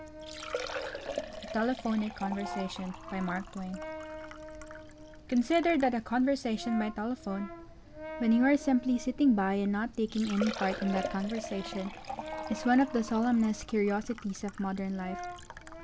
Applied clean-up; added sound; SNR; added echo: none; Brass instrument + Liquid; 11 dB; none.